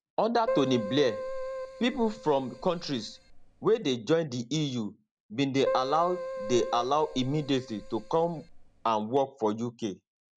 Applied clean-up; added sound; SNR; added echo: none; Keyboard (musical); 8 dB; none.